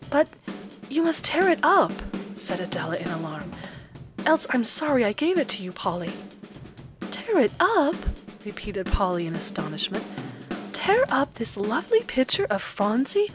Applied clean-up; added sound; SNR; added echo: none; Drum / Drum kit; 13 dB; none.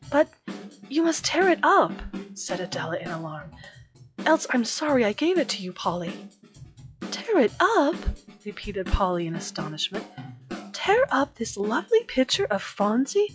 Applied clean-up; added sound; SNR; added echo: classical method log-MMSE.